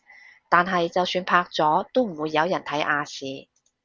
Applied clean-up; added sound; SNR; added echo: none; none; none; none.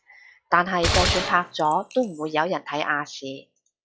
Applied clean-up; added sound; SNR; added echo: classical method log-MMSE.